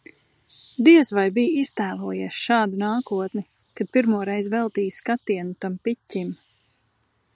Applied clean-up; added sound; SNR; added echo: none; none; none; none.